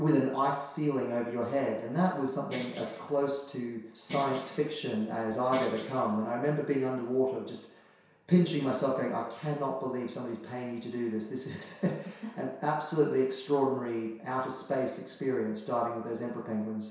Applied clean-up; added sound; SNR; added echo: none; Bell; 12 dB; reverberation time 0.7 s.